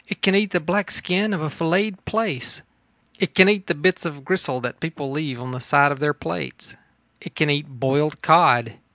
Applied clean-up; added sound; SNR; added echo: none; none; none; none.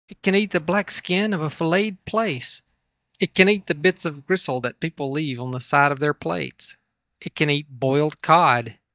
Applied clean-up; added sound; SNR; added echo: neural mask model DeepFilterNet 3.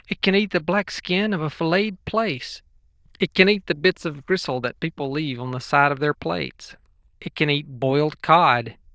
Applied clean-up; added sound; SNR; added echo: neural diffusion model UNIVERSE++.